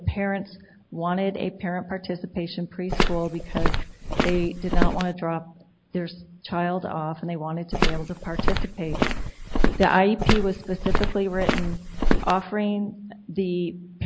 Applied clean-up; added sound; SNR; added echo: none; Walk, footsteps; -4 dB; none.